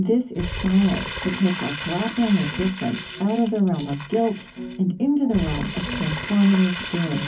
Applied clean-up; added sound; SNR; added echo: none; Crumpling, crinkling; 9 dB; reverberation time 0.3 s.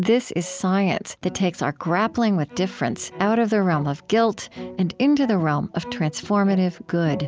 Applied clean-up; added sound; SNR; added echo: none; none; none; none.